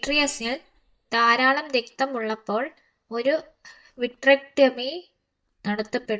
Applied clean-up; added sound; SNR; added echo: neural mask model DeepFilterNet 3.